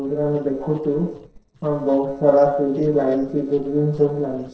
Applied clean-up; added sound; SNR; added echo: neural separator model SepFormer DNS4.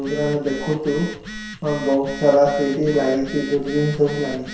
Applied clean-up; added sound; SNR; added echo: none; Telephone; 13 dB; reverberation time 0.7 s.